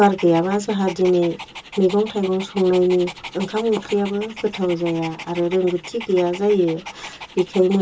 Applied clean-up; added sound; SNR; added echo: none; Dog; 17 dB; reverberation time 0.2 s.